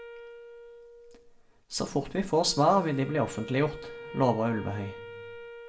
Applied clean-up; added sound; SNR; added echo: none; Wind instrument, woodwind instrument; 14 dB; reverberation time 0.4 s.